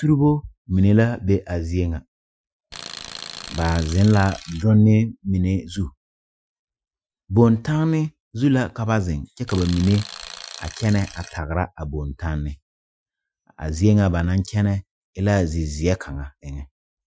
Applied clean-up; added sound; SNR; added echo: classical method Wiener filter.